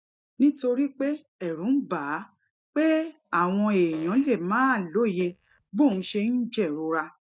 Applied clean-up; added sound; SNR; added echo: neural mask model DeepFilterNet 3.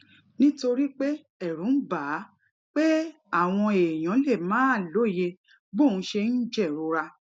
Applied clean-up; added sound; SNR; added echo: none; none; none; none.